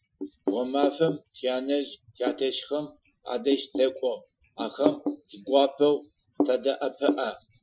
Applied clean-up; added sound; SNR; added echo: classical method Wiener filter.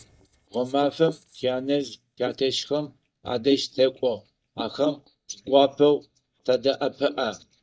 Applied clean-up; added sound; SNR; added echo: neural mask model DeepFilterNet 3.